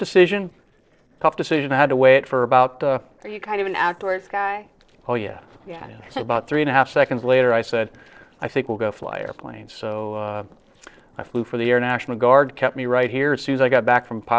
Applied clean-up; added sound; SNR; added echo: neural separator model SepFormer DNS4.